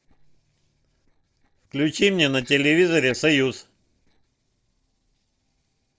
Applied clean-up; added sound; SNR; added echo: neural separator model SepFormer DNS4.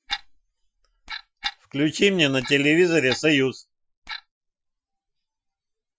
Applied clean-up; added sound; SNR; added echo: classical method Wiener filter.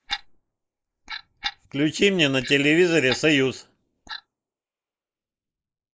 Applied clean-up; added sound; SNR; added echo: neural mask model Resemble Enhance denoiser.